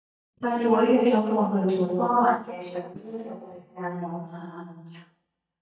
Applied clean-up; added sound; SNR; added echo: neural mask model DeepFilterNet 3.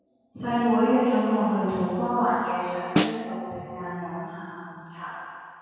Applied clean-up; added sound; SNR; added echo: none; Snare drum; 5 dB; reverberation time 2.1 s.